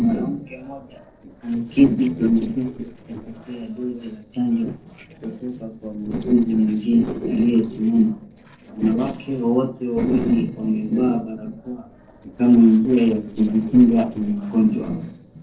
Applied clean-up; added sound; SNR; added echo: neural separator model SepFormer DNS4.